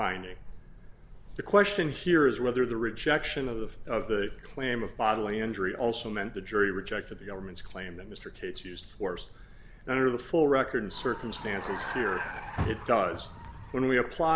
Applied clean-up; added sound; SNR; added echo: none; Vehicle; 8 dB; none.